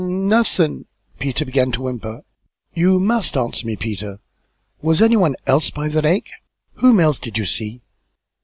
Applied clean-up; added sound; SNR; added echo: none; none; none; none.